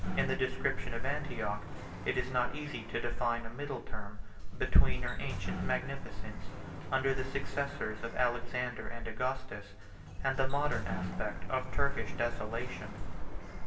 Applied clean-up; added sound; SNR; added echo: none; Sliding door; 13 dB; reverberation time 0.8 s.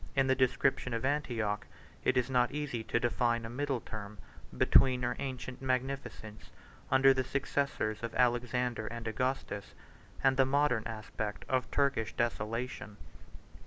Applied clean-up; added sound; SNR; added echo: none; none; none; none.